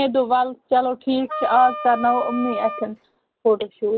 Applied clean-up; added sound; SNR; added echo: none; Wind instrument, woodwind instrument; 9 dB; none.